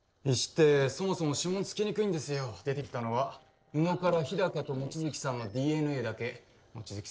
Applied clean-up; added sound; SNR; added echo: neural separator model SepFormer DNS4.